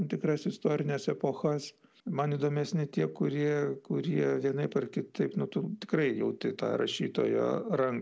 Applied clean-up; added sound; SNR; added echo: none; none; none; none.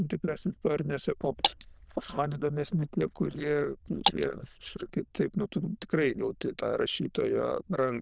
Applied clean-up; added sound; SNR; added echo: neural diffusion model UNIVERSE++.